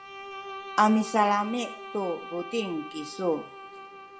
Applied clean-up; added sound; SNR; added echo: none; Bowed string instrument; 13 dB; reverberation time 0.7 s.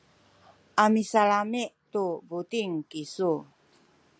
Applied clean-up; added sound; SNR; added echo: none; none; none; none.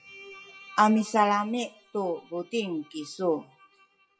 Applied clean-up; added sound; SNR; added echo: classical method WPE with log-MMSE.